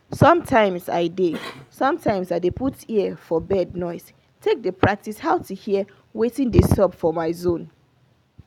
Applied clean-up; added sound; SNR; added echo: none; Cough; 18 dB; none.